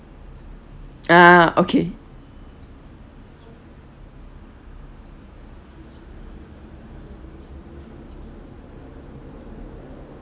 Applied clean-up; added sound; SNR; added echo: none; none; none; none.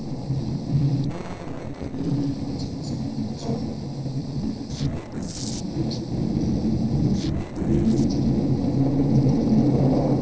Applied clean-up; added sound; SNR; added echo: neural separator model SepFormer DNS4.